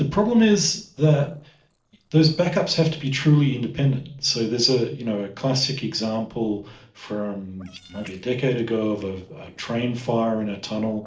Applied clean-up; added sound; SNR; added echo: neural separator model SepFormer DNS4.